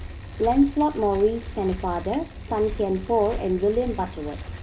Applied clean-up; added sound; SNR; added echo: none; Bicycle; 11 dB; none.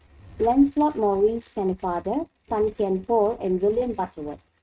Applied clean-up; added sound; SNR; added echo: neural mask model RNNoise.